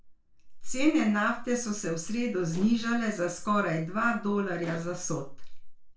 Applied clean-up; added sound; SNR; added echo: neural separator model SepFormer DNS4.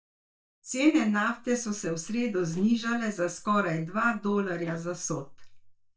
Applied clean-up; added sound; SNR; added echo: neural mask model DeepFilterNet 3.